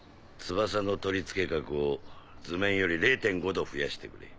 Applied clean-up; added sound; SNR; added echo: none; none; none; none.